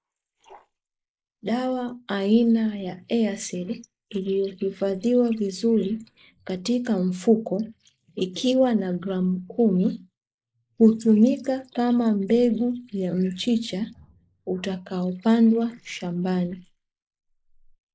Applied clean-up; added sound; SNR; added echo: neural mask model Resemble Enhance denoiser.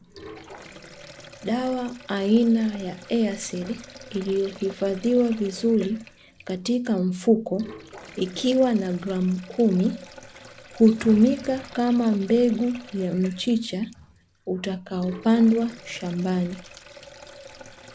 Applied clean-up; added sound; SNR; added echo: none; Sink (filling or washing); 20 dB; none.